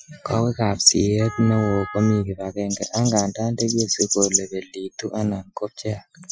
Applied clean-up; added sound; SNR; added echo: classical method Wiener filter.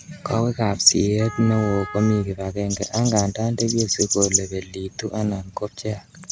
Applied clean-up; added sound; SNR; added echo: none; Wind instrument, woodwind instrument; 16 dB; none.